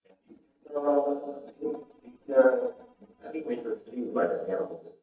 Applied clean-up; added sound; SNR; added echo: neural mask model DeepFilterNet 3.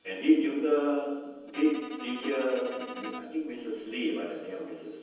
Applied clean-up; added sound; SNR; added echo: none; Bowed string instrument; 13 dB; reverberation time 1.1 s.